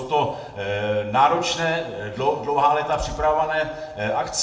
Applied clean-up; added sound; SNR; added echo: none; none; none; reverberation time 0.6 s.